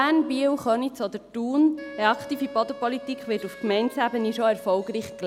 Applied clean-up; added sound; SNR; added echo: none; Wind instrument, woodwind instrument; 17 dB; none.